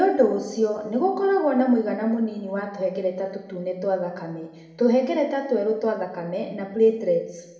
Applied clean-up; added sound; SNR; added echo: none; none; none; reverberation time 0.9 s.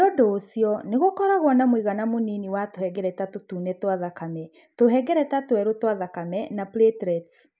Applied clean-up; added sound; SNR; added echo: none; none; none; none.